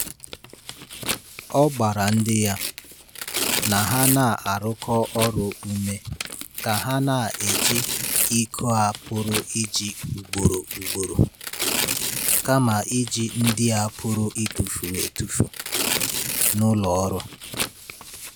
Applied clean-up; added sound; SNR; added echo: none; Tearing; 4 dB; none.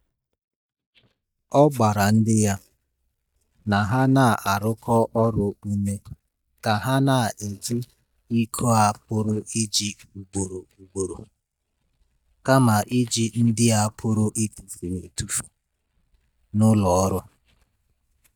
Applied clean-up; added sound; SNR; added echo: neural mask model DeepFilterNet 3.